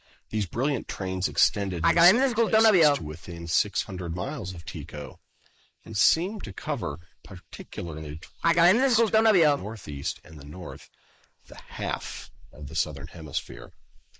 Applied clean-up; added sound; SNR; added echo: neural mask model Resemble Enhance denoiser.